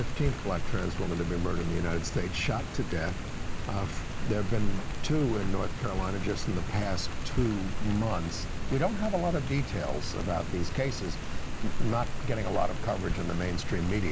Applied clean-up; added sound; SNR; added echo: none; Rain; -1 dB; none.